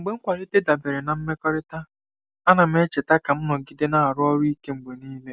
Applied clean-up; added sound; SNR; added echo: none; none; none; none.